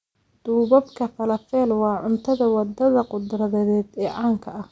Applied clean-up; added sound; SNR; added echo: none; none; none; none.